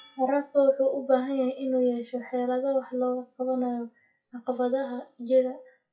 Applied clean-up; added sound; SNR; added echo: classical method WPE with log-MMSE.